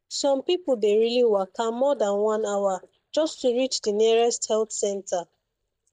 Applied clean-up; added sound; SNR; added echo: neural mask model DeepFilterNet 3.